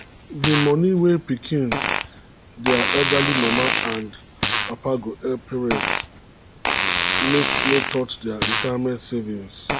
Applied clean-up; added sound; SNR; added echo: none; Fart; -1 dB; none.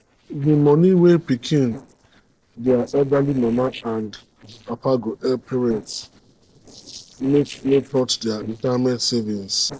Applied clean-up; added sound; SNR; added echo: neural separator model SepFormer DNS4.